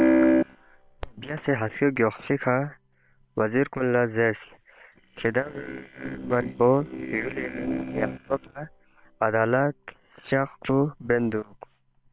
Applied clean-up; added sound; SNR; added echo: neural separator model SepFormer WHAM!.